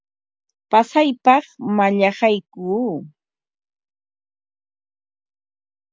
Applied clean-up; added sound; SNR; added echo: none; none; none; none.